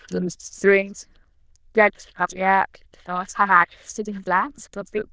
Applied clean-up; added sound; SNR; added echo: neural diffusion model UNIVERSE++.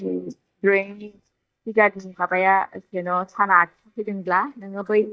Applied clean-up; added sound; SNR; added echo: neural mask model DeepFilterNet 3.